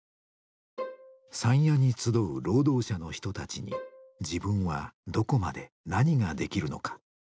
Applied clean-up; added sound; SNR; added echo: none; Bowed string instrument; 13 dB; none.